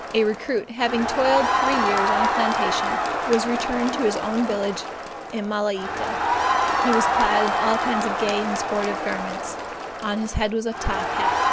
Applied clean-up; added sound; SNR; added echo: none; Crowd; -1 dB; none.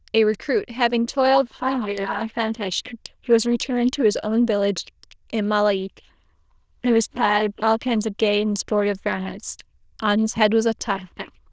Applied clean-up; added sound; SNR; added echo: neural diffusion model UNIVERSE++.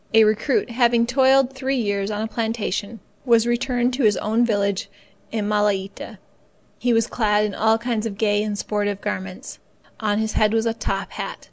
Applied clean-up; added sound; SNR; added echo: none; none; none; none.